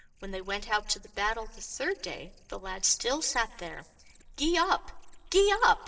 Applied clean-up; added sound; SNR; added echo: neural separator model SepFormer DNS4.